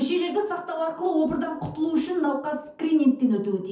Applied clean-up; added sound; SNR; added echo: none; none; none; reverberation time 0.5 s.